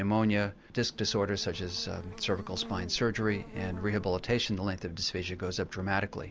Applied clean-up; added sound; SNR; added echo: none; Buzz; 14 dB; none.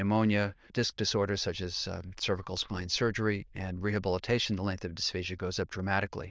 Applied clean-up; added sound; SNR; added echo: neural diffusion model UNIVERSE++.